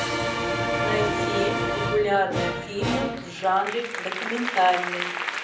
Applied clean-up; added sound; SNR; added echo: none; Applause; 0 dB; reverberation time 0.6 s.